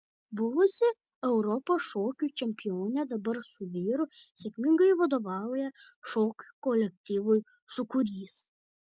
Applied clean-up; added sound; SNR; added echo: none; none; none; none.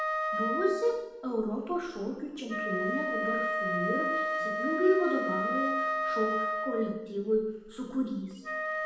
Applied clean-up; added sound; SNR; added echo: none; Wind instrument, woodwind instrument; 1 dB; reverberation time 0.9 s.